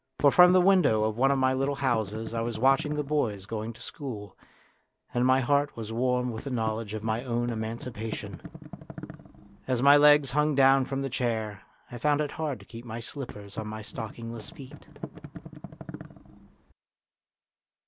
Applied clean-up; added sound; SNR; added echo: none; Thump, thud; 13 dB; none.